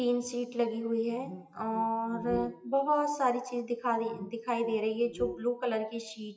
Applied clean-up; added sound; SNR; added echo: classical method WPE with log-MMSE.